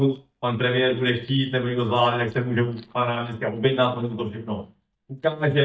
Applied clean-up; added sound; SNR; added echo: neural mask model DeepFilterNet 3.